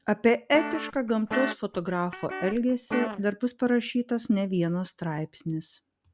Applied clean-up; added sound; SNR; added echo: none; Guitar; 7 dB; none.